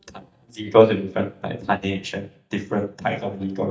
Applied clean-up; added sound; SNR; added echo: neural mask model DeepFilterNet 3.